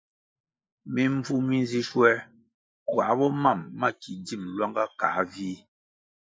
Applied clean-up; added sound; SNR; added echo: neural mask model Resemble Enhance denoiser.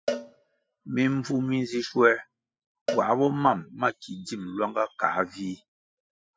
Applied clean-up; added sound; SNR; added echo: classical method spectral subtraction.